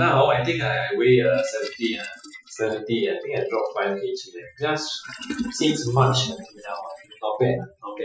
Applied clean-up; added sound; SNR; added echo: classical method Wiener filter.